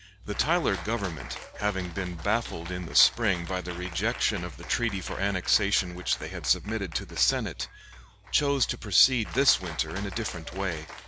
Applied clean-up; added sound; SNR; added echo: none; Cheering; 14 dB; none.